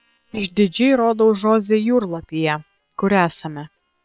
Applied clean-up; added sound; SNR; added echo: neural separator model SepFormer WHAM!.